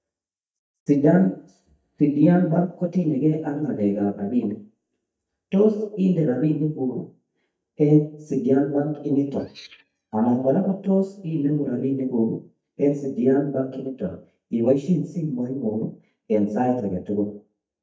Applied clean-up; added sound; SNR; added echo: neural mask model DeepFilterNet 3.